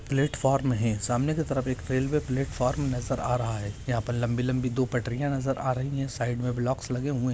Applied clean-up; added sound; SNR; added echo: none; none; none; none.